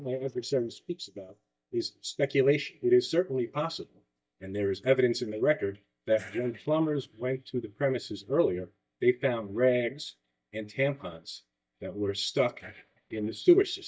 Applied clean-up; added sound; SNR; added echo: neural mask model DeepFilterNet 3.